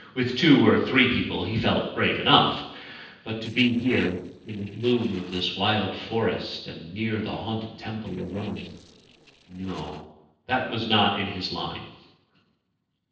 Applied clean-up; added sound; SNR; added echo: neural separator model SepFormer DNS4.